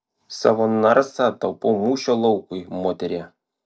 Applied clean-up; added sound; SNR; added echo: none; none; none; none.